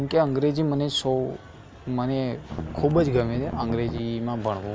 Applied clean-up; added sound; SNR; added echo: none; Strum; 7 dB; none.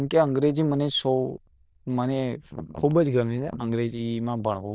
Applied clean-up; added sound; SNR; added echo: neural diffusion model UNIVERSE++.